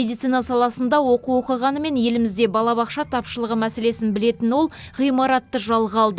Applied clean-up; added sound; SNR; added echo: none; none; none; none.